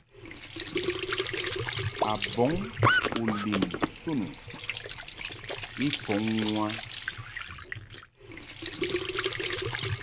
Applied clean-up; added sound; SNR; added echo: none; Squeak / Trickle, dribble / Sink (filling or washing); -3 dB; none.